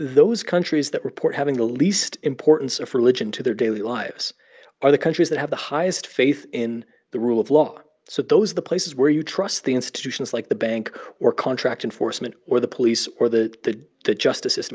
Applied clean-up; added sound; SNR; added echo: none; none; none; none.